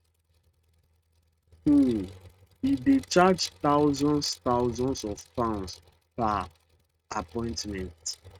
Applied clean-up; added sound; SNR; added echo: neural mask model RNNoise.